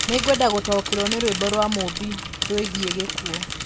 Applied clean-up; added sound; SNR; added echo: none; Mechanisms / Bicycle; 4 dB; none.